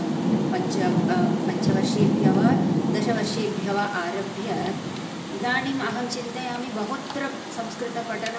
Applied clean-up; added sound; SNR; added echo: none; Rain; -3 dB; reverberation time 0.8 s.